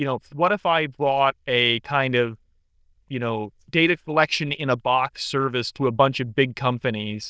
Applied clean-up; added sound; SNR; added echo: neural diffusion model UNIVERSE++.